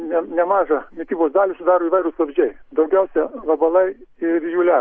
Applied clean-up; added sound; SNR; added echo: none; none; none; none.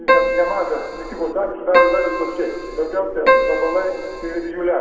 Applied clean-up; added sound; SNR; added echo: none; Keyboard (musical); -2 dB; reverberation time 2.2 s.